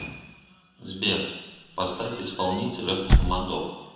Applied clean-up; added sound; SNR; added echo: none; Squeak / Slam; -4 dB; reverberation time 1.0 s.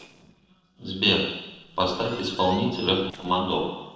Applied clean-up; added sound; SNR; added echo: neural separator model SepFormer DNS4.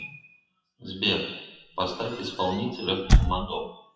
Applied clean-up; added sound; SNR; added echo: classical method WPE with log-MMSE.